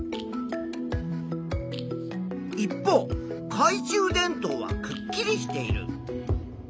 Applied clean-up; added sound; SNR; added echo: none; none; none; none.